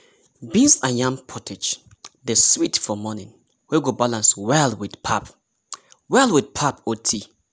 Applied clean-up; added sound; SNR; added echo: none; none; none; none.